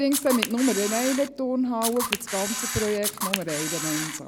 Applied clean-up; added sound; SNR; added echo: none; Camera; 4 dB; none.